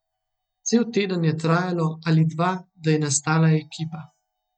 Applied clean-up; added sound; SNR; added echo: neural mask model DeepFilterNet 3.